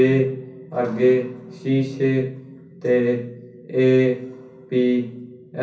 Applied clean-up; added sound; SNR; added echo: none; none; none; reverberation time 0.6 s.